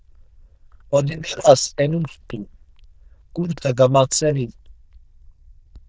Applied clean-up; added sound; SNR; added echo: neural diffusion model UNIVERSE++.